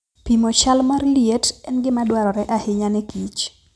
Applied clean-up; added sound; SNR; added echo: none; none; none; none.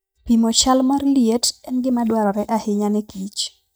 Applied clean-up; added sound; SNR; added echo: neural mask model DeepFilterNet 3.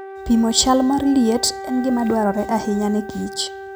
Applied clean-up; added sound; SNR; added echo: none; Wind instrument, woodwind instrument; 12 dB; none.